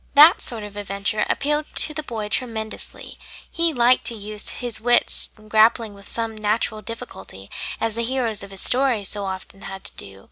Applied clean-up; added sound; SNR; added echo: none; none; none; none.